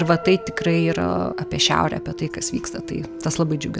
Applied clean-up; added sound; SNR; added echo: none; Dog; 10 dB; none.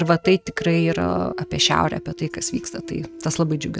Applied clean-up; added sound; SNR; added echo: neural mask model RNNoise.